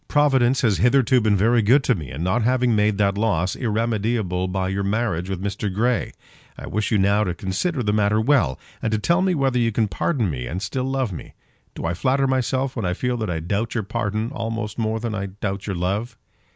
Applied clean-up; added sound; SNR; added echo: none; none; none; none.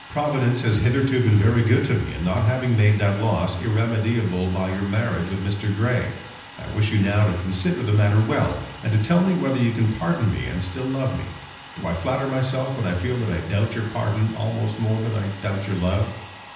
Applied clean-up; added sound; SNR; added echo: none; Domestic sounds, home sounds; 19 dB; reverberation time 0.9 s.